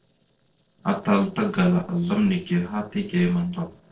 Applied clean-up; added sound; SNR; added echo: neural separator model SepFormer DNS4.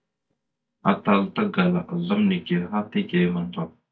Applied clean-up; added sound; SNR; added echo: neural mask model DeepFilterNet 3.